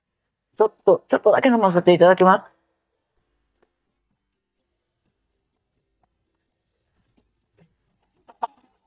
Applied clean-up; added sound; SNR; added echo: neural mask model DeepFilterNet 3.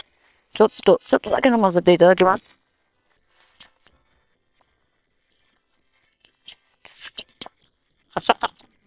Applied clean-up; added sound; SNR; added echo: neural separator model SepFormer WHAM!.